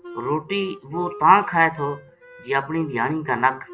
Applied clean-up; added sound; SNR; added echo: none; Wind instrument, woodwind instrument; 18 dB; none.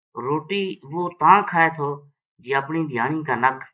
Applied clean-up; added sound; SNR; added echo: neural mask model Resemble Enhance denoiser.